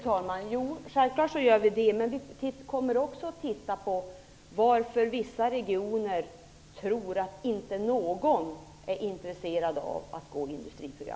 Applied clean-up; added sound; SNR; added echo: none; none; none; none.